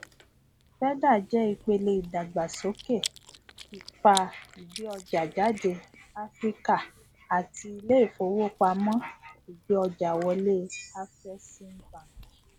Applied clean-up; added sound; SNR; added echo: none; Chewing, mastication; 18 dB; none.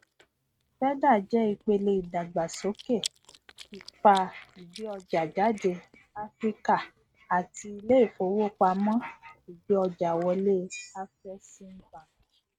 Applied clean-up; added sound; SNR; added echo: neural mask model RNNoise.